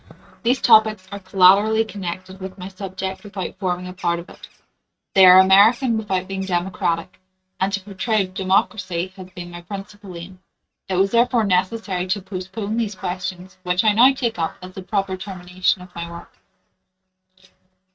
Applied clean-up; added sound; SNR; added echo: neural mask model RNNoise.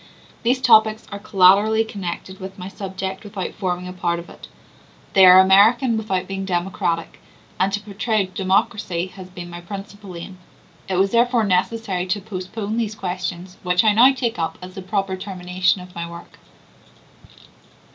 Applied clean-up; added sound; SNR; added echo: none; none; none; none.